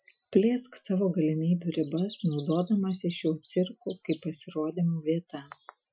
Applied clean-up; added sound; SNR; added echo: classical method Wiener filter.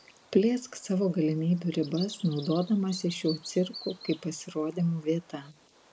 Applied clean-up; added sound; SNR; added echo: neural mask model Resemble Enhance denoiser.